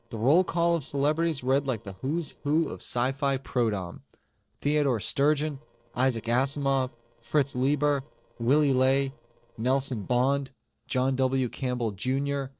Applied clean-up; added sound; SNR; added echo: neural separator model SepFormer DNS4.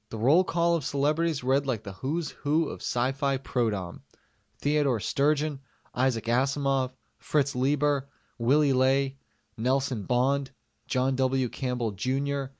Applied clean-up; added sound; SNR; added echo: none; none; none; none.